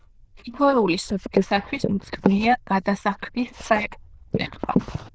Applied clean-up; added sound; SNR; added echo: neural diffusion model UNIVERSE++.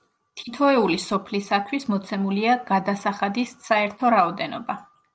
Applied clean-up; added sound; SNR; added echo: none; none; none; none.